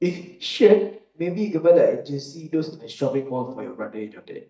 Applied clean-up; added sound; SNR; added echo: neural mask model DeepFilterNet 3.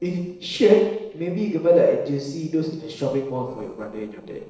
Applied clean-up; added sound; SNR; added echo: neural separator model SepFormer DNS4.